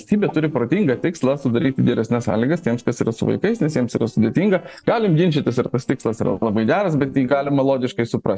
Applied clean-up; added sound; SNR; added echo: neural separator model SepFormer DNS4.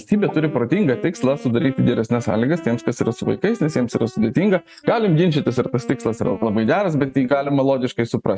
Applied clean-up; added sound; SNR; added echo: neural mask model RNNoise.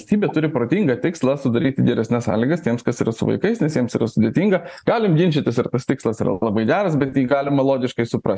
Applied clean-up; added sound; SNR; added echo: none; none; none; none.